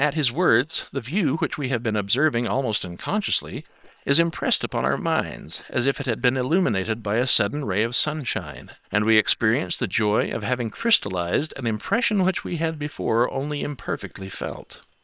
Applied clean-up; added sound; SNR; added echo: neural separator model SepFormer WHAM!.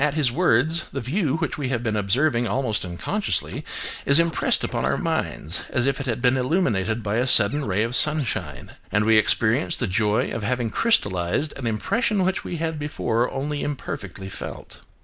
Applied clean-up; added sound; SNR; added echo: neural mask model Resemble Enhance denoiser.